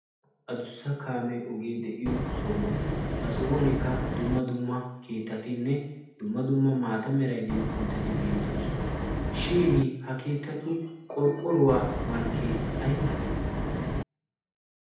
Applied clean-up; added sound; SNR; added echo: none; Wind; 0 dB; reverberation time 0.8 s.